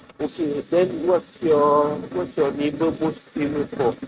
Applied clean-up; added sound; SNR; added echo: neural mask model RNNoise.